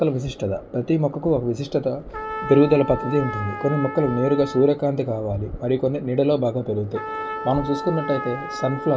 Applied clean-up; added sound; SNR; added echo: none; Trumpet; 11 dB; none.